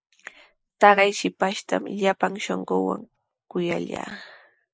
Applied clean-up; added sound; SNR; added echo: neural mask model Resemble Enhance denoiser.